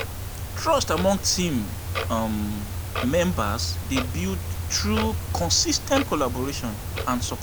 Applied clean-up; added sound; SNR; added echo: none; Clock; 4 dB; none.